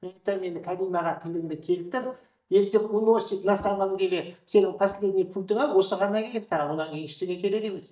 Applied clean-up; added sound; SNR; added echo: neural mask model DeepFilterNet 3.